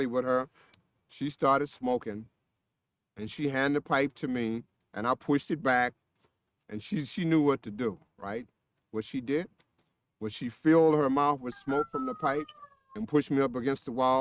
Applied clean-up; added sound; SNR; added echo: neural mask model RNNoise.